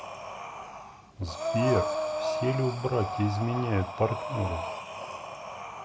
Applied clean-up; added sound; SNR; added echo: none; Breathing; 3 dB; none.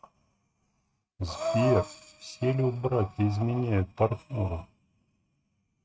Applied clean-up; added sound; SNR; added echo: neural mask model RNNoise.